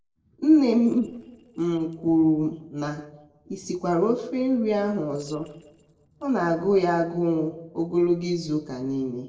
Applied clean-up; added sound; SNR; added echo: neural separator model SepFormer DNS4.